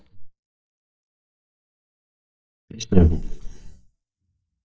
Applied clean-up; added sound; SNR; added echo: neural mask model DeepFilterNet 3.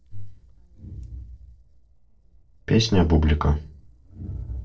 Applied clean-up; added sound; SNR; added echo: neural separator model SepFormer DNS4.